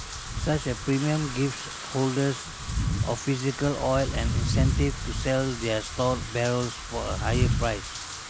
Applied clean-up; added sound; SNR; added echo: none; Wind / Rain; 2 dB; none.